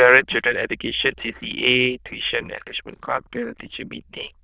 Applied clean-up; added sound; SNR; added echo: neural diffusion model UNIVERSE++.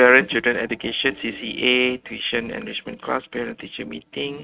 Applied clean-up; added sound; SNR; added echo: neural mask model RNNoise.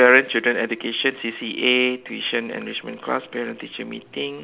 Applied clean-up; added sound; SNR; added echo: none; none; none; none.